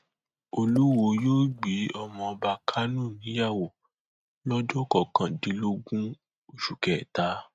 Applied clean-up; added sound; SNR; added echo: neural mask model RNNoise.